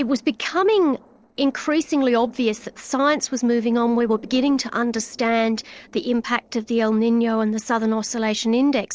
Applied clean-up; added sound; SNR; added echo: neural separator model SepFormer DNS4.